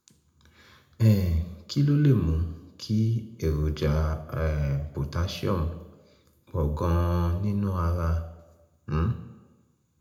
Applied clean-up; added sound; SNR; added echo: none; none; none; reverberation time 0.6 s.